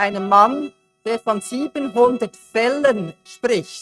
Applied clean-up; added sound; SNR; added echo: neural mask model RNNoise.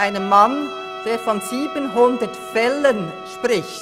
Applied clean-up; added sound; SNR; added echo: none; Wind instrument, woodwind instrument + Bowed string instrument; 12 dB; none.